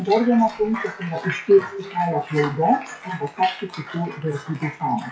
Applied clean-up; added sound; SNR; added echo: classical method WPE with log-MMSE.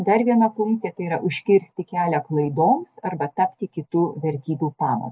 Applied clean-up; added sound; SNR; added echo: none; none; none; none.